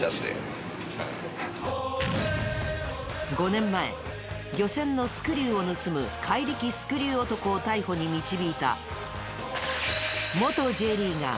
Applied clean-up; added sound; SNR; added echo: none; none; none; none.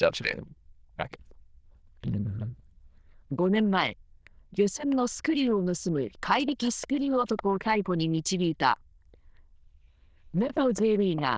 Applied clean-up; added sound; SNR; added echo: neural diffusion model UNIVERSE++.